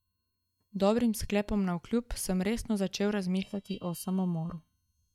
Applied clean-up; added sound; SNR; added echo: neural mask model DeepFilterNet 3.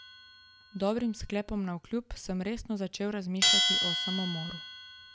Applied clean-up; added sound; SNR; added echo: none; Bell; -1 dB; none.